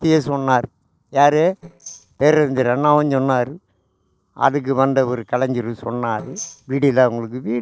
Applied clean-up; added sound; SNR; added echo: neural separator model SepFormer DNS4.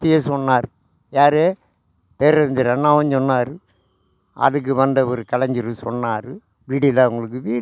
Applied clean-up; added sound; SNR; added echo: none; none; none; none.